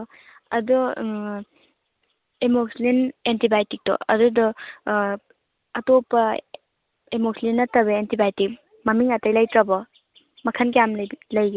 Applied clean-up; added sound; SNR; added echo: none; none; none; none.